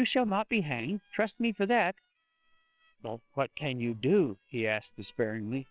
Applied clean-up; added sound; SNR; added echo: neural separator model SepFormer WHAMR!.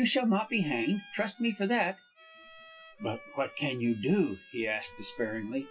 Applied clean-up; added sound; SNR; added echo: classical method WPE with log-MMSE.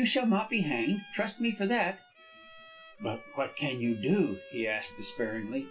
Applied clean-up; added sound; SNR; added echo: none; Bowed string instrument; 20 dB; reverberation time 0.2 s.